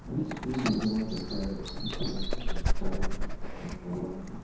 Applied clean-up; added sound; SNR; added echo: none; Dog; -3 dB; reverberation time 1.0 s.